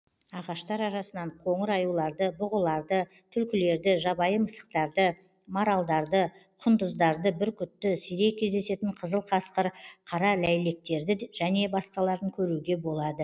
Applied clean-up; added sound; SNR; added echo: none; none; none; none.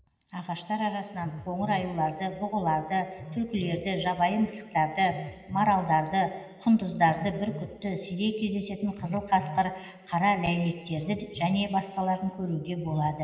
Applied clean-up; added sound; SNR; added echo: none; Telephone; 16 dB; reverberation time 2.2 s.